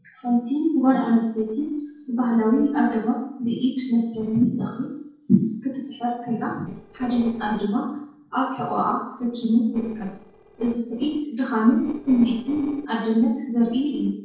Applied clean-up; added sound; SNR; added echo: neural separator model SepFormer DNS4.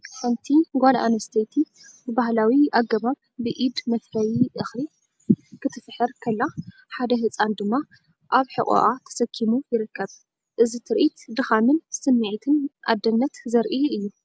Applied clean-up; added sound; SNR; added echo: none; none; none; none.